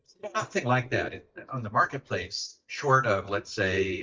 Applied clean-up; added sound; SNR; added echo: neural mask model DeepFilterNet 3.